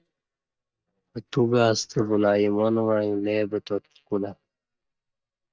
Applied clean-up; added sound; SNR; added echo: neural mask model DeepFilterNet 3.